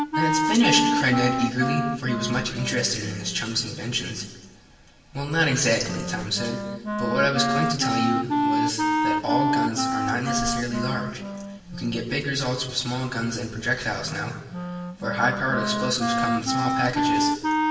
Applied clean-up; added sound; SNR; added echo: none; Wind instrument, woodwind instrument; 1 dB; reverberation time 1.2 s.